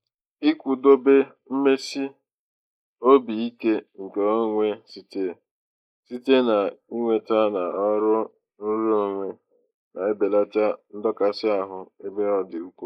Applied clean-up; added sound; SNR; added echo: neural mask model Resemble Enhance denoiser.